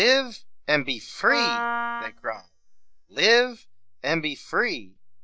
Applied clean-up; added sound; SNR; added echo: neural mask model DeepFilterNet 3.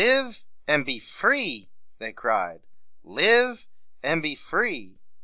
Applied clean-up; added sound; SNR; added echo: none; none; none; none.